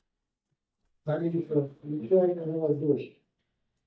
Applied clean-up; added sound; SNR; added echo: neural mask model DeepFilterNet 3.